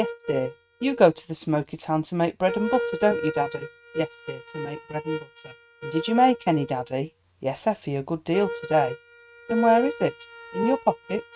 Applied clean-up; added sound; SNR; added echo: neural mask model RNNoise.